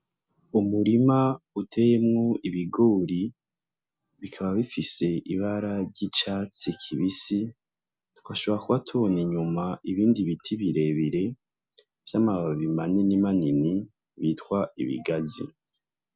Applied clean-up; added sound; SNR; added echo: none; none; none; none.